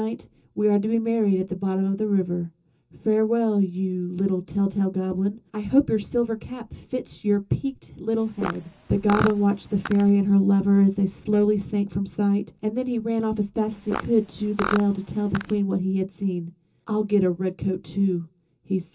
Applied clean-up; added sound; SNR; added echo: none; Fart; 10 dB; reverberation time 0.2 s.